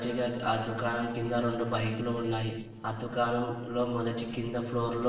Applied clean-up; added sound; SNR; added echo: neural separator model SepFormer DNS4.